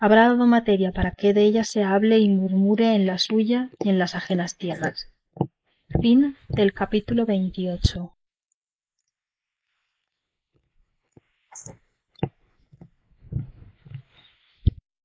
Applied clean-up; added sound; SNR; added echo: neural mask model Resemble Enhance denoiser.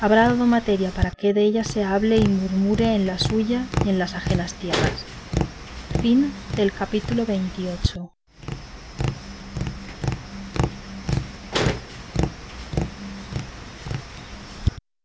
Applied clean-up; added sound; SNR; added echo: none; Tap; 4 dB; none.